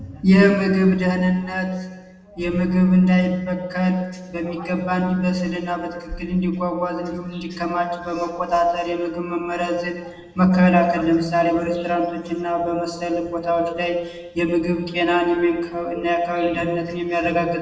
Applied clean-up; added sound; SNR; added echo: none; none; none; reverberation time 1.0 s.